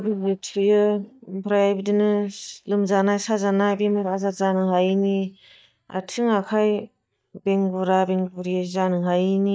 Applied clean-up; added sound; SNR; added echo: neural mask model DeepFilterNet 3.